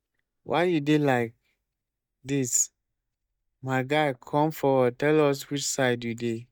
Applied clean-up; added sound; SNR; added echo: neural mask model DeepFilterNet 3.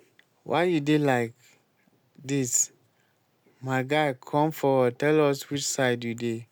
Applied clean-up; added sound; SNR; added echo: none; none; none; none.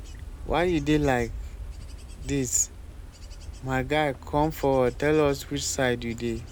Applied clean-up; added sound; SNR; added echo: none; Wind / Bird / Insect; 11 dB; none.